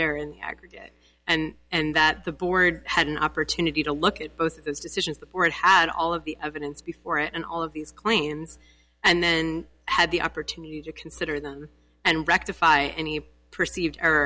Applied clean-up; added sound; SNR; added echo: none; none; none; none.